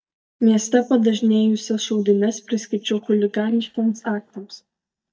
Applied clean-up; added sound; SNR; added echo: neural mask model DeepFilterNet 3.